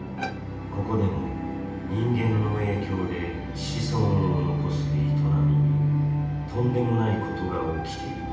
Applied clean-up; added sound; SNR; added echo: none; Bowed string instrument; 15 dB; reverberation time 0.9 s.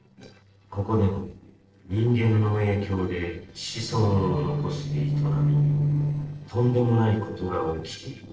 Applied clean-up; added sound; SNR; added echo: neural separator model SepFormer DNS4.